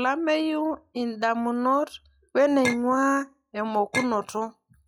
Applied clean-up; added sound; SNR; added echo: classical method log-MMSE.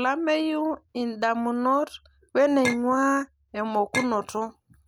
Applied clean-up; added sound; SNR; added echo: none; Chink, clink; 8 dB; none.